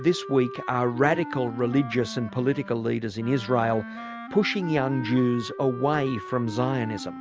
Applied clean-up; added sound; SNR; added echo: none; Wind instrument, woodwind instrument; 12 dB; none.